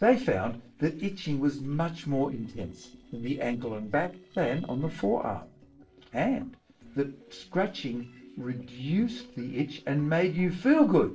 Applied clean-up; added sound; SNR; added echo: neural separator model SepFormer DNS4.